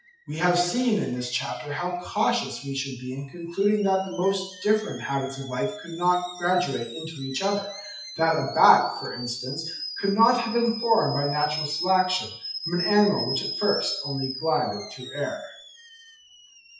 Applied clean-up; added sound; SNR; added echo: classical method WPE with log-MMSE.